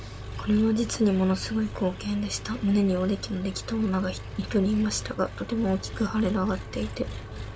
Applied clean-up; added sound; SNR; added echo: none; Engine; 11 dB; none.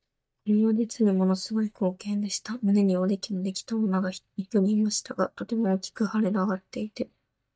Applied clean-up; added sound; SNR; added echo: neural mask model DeepFilterNet 3.